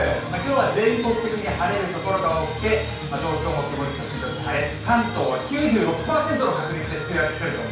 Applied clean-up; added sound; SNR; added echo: none; Musical instrument; 14 dB; reverberation time 0.5 s.